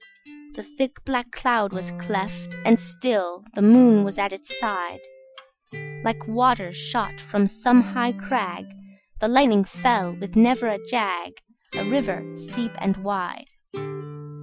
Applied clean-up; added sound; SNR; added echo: classical method Wiener filter.